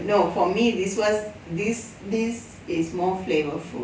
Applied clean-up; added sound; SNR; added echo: none; none; none; none.